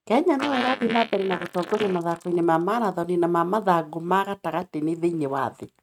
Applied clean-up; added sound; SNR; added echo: neural mask model RNNoise.